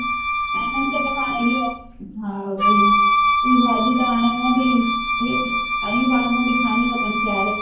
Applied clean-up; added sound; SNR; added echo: none; Wind instrument, woodwind instrument; -1 dB; reverberation time 0.9 s.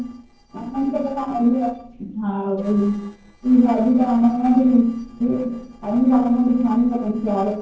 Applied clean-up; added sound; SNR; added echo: neural separator model SepFormer DNS4.